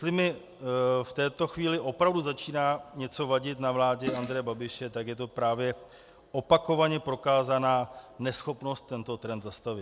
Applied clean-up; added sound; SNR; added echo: none; Fart; 13 dB; none.